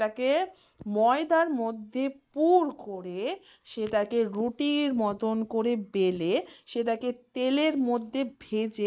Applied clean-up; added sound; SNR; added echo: neural mask model Resemble Enhance denoiser.